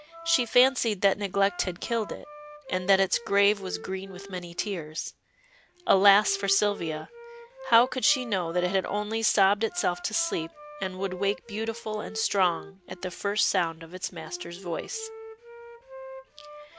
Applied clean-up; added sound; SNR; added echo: none; Wind instrument, woodwind instrument; 16 dB; none.